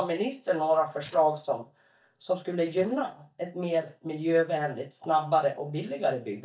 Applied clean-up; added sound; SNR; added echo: neural mask model DeepFilterNet 3.